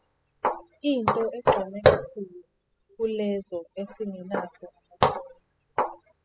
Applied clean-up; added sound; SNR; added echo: classical method spectral subtraction.